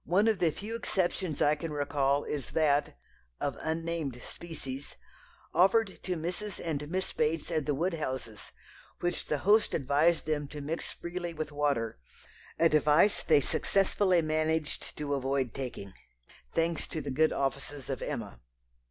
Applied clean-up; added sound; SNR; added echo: none; none; none; none.